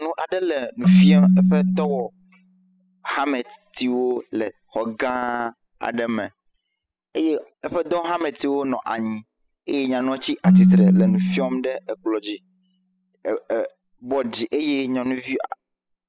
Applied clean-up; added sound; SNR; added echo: classical method spectral subtraction.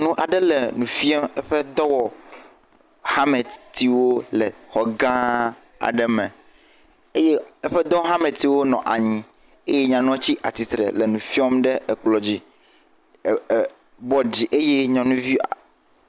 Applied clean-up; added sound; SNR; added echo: none; none; none; none.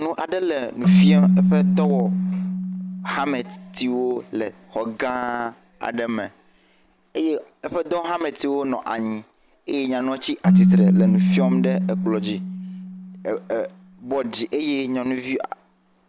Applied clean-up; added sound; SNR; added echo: none; Keyboard (musical); -3 dB; none.